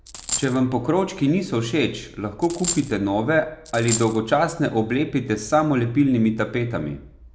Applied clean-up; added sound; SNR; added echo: none; Coin (dropping); 7 dB; none.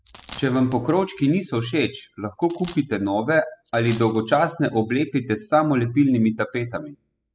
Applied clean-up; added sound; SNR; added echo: classical method spectral subtraction.